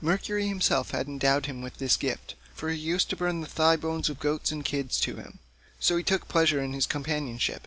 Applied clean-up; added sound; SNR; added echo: none; none; none; none.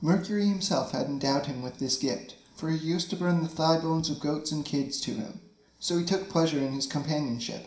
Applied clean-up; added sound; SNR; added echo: none; none; none; reverberation time 0.5 s.